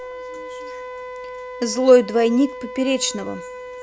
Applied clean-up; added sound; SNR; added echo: none; Wind instrument, woodwind instrument; 12 dB; none.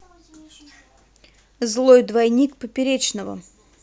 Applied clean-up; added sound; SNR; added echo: none; none; none; none.